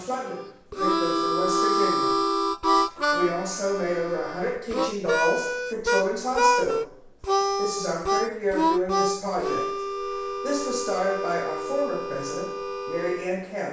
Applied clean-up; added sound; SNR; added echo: none; Harmonica; -3 dB; reverberation time 0.7 s.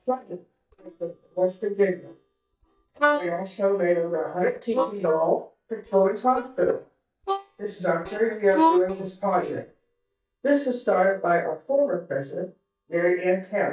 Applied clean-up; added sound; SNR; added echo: neural mask model DeepFilterNet 3.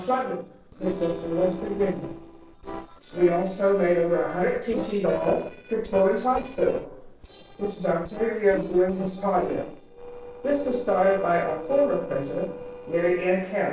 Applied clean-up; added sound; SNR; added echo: neural separator model SepFormer DNS4.